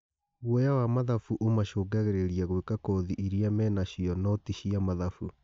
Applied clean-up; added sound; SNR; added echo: none; none; none; none.